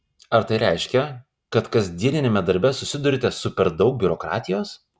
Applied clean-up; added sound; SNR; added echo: none; none; none; none.